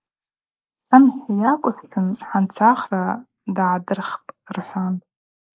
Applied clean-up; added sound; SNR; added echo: neural mask model Resemble Enhance denoiser.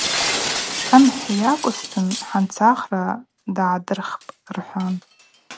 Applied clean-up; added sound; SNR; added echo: none; Shatter; 8 dB; none.